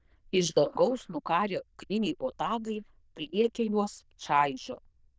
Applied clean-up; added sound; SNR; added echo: neural diffusion model UNIVERSE++.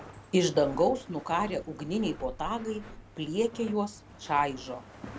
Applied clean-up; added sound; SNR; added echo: none; Walk, footsteps; 16 dB; none.